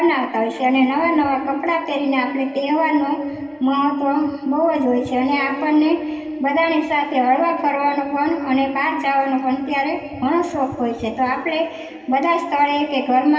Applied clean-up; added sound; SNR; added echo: none; none; none; reverberation time 2.5 s.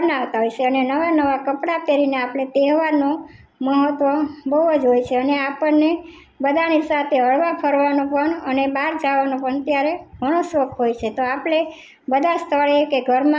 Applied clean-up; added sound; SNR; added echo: none; none; none; none.